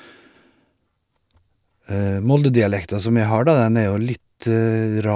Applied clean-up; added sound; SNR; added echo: none; none; none; none.